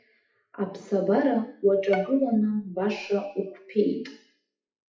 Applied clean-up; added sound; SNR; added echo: classical method WPE with log-MMSE.